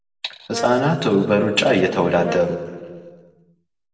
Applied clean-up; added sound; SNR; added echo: none; Brass instrument; 17 dB; reverberation time 1.4 s.